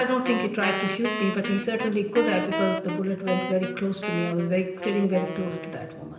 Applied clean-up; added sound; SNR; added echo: none; Wind instrument, woodwind instrument; 6 dB; reverberation time 0.9 s.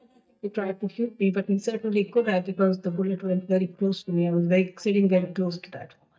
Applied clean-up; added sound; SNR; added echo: neural mask model DeepFilterNet 3.